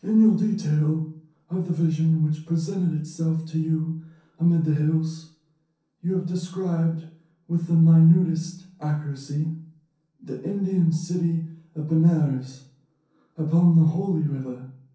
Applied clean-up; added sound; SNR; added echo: none; none; none; reverberation time 0.6 s.